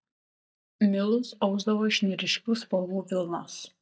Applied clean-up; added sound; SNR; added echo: neural mask model DeepFilterNet 3.